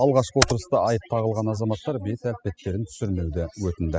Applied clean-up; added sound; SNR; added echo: classical method spectral subtraction.